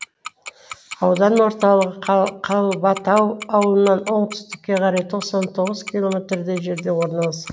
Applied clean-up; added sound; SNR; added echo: none; Tick-tock; 18 dB; none.